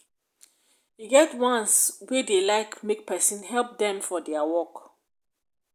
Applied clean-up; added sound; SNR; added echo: none; none; none; none.